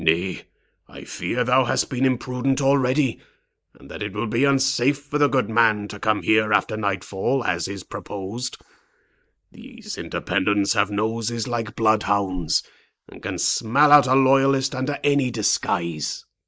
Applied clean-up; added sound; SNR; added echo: neural mask model Resemble Enhance denoiser.